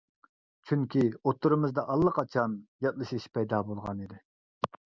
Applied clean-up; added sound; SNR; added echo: none; none; none; none.